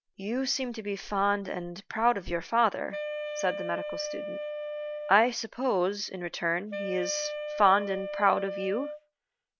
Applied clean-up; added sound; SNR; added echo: none; Wind instrument, woodwind instrument; 7 dB; none.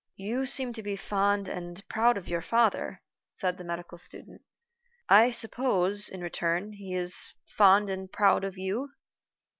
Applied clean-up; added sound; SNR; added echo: none; none; none; none.